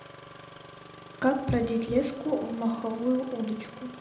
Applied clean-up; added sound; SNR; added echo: none; Engine starting; 17 dB; reverberation time 1.0 s.